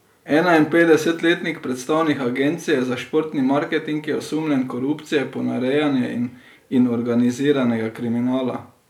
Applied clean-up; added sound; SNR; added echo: none; none; none; none.